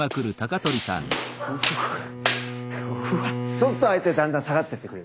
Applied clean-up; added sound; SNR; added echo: none; Bowed string instrument; 9 dB; none.